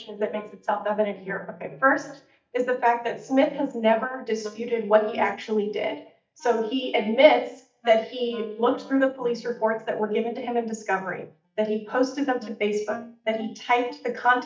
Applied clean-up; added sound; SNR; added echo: neural mask model DeepFilterNet 3.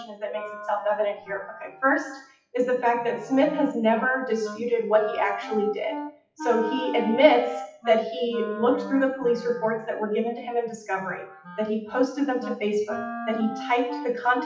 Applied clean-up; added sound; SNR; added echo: classical method WPE with log-MMSE.